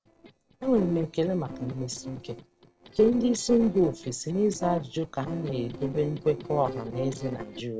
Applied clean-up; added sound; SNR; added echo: neural separator model SepFormer DNS4.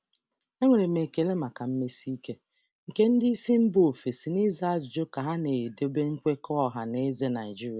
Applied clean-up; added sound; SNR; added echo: none; none; none; none.